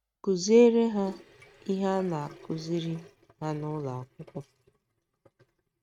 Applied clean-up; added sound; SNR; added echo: neural mask model RNNoise.